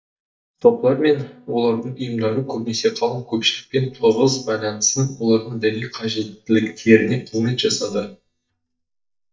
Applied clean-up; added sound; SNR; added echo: neural mask model DeepFilterNet 3.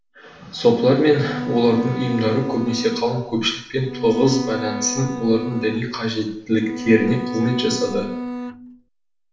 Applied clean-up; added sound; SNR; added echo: none; Bowed string instrument; 9 dB; reverberation time 0.6 s.